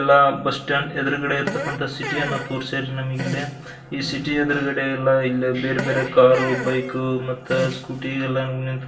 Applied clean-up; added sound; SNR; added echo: none; Fart; 10 dB; reverberation time 0.2 s.